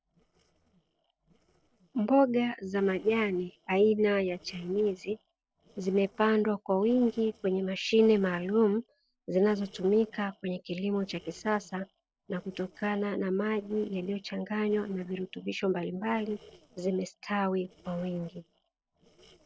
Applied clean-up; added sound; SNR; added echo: neural separator model SepFormer DNS4.